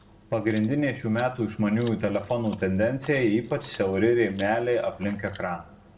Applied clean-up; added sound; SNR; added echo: none; Chewing, mastication; 19 dB; reverberation time 0.5 s.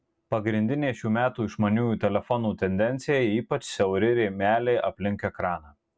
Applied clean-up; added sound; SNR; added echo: none; none; none; none.